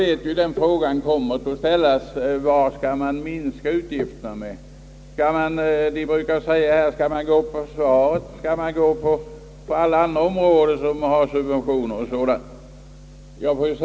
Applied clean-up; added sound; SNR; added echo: none; none; none; none.